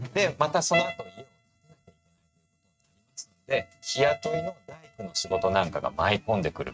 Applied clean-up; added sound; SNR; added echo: neural mask model RNNoise.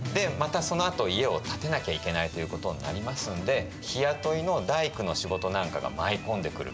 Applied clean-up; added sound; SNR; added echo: none; none; none; none.